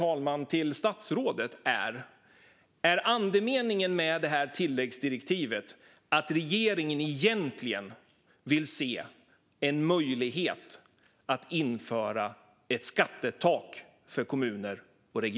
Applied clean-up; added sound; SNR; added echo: none; none; none; none.